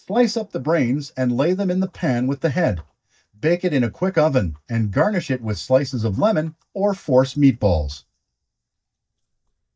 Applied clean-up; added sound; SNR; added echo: neural mask model DeepFilterNet 3.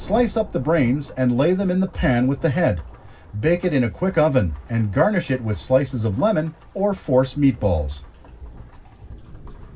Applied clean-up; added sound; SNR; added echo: none; Rain / Thunderstorm; 19 dB; reverberation time 0.4 s.